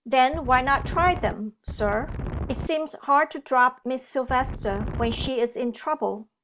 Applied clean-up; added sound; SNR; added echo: none; Wind; 6 dB; none.